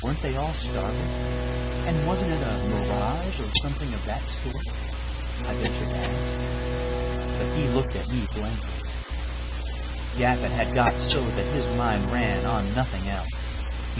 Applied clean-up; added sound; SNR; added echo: none; Bowed string instrument; 6 dB; none.